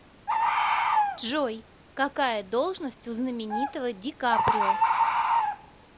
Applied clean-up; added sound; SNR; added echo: none; Bird; -3 dB; none.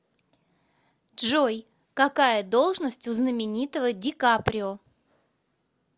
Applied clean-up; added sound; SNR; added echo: none; none; none; none.